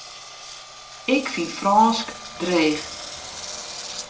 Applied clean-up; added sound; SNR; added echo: none; Engine; 12 dB; reverberation time 0.3 s.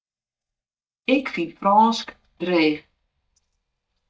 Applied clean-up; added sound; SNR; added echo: neural mask model DeepFilterNet 3.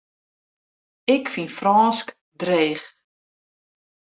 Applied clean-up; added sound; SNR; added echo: none; none; none; none.